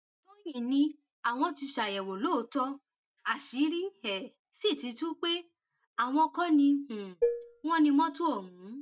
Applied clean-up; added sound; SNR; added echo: none; Dishes, pots, and pans; 3 dB; none.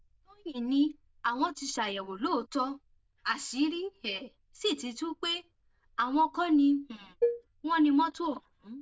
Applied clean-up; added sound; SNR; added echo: neural diffusion model UNIVERSE++.